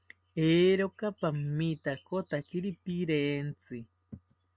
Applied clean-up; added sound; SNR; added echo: none; none; none; none.